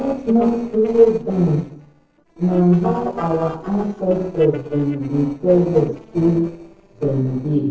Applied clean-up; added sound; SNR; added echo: neural separator model SepFormer DNS4.